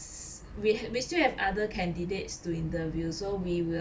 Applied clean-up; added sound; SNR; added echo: none; none; none; none.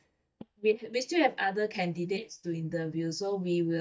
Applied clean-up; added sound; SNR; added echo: neural mask model DeepFilterNet 3.